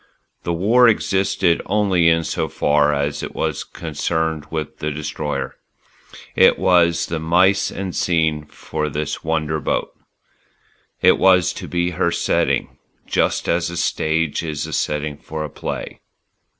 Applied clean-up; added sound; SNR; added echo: none; none; none; none.